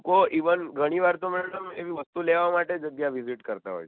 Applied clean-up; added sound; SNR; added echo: none; none; none; none.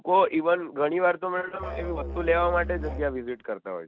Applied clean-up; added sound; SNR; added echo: none; Musical instrument; 8 dB; none.